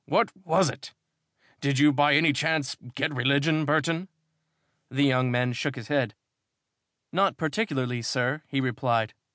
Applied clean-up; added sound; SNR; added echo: none; none; none; none.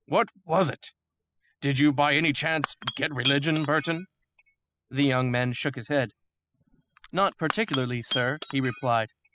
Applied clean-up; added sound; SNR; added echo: classical method spectral subtraction.